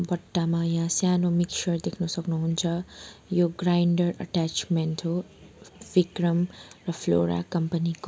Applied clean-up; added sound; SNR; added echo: none; none; none; none.